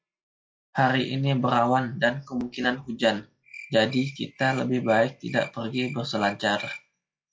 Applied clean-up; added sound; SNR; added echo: classical method log-MMSE.